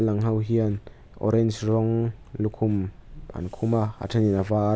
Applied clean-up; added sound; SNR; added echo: none; none; none; none.